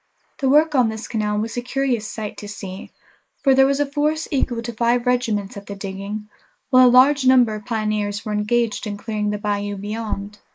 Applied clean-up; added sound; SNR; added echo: neural mask model Resemble Enhance denoiser.